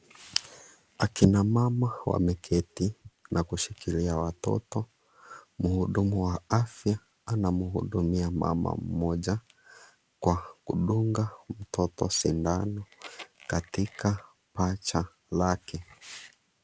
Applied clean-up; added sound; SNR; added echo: none; none; none; none.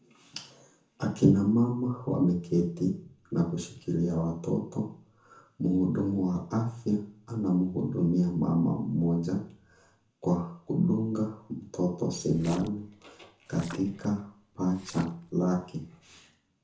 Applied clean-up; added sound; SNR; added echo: none; Splash, splatter; 20 dB; reverberation time 0.7 s.